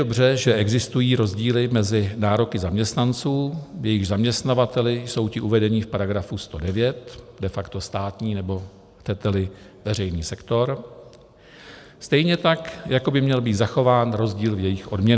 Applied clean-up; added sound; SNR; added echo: none; none; none; none.